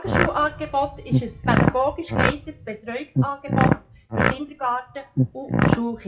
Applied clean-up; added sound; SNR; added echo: classical method WPE with log-MMSE.